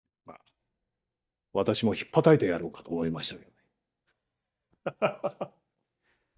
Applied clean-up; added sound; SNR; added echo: neural mask model DeepFilterNet 3.